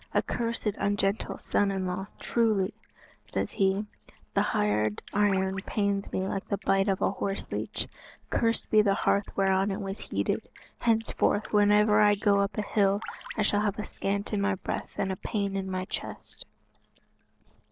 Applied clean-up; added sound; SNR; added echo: neural separator model SepFormer DNS4.